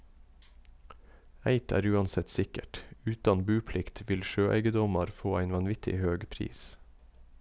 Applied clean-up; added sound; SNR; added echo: none; none; none; none.